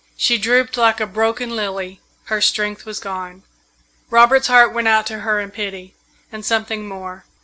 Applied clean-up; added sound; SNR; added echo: none; none; none; none.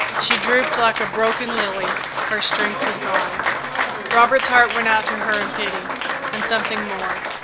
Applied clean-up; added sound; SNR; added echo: none; Applause; 2 dB; none.